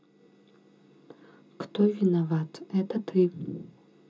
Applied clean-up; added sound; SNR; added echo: none; none; none; reverberation time 0.2 s.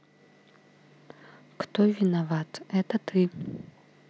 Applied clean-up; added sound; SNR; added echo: none; none; none; none.